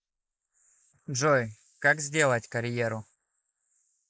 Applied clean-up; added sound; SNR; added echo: neural mask model Resemble Enhance denoiser.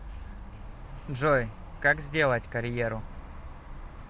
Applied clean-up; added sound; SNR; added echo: none; none; none; none.